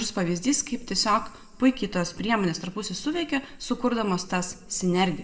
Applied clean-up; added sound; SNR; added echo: none; none; none; reverberation time 1.2 s.